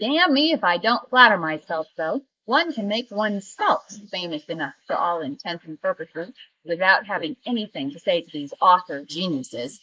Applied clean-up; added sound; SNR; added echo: neural mask model Resemble Enhance denoiser.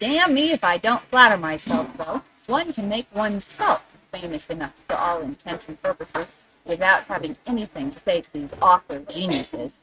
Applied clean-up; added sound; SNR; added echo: neural mask model RNNoise.